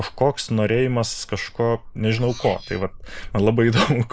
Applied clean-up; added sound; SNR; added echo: neural mask model Resemble Enhance denoiser.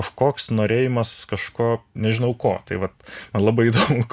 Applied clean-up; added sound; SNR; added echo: none; none; none; none.